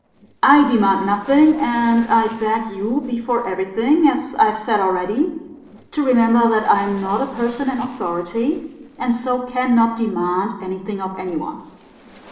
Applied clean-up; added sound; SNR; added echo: neural separator model SepFormer DNS4.